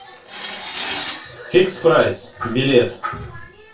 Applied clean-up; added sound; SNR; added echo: neural separator model SepFormer DNS4.